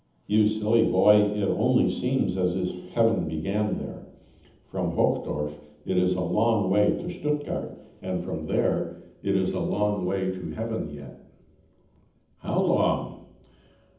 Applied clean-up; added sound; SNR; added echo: none; none; none; reverberation time 0.8 s.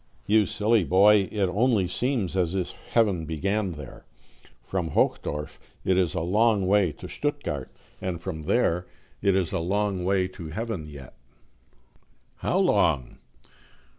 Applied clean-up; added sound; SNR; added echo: none; none; none; none.